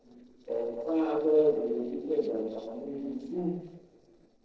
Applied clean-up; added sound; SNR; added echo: neural separator model SepFormer DNS4.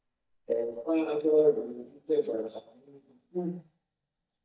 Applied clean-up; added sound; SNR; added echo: neural mask model DeepFilterNet 3.